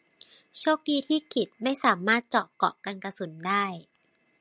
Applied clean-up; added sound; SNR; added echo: none; none; none; none.